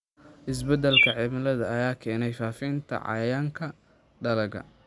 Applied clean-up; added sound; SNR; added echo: none; Bird; -2 dB; none.